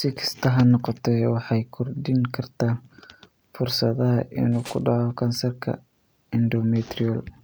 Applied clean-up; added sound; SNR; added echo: none; Tools; 19 dB; none.